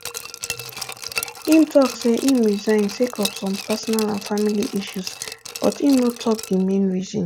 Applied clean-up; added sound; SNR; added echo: none; Glass; 12 dB; none.